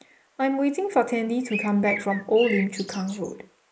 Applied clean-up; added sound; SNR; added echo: neural mask model Resemble Enhance denoiser.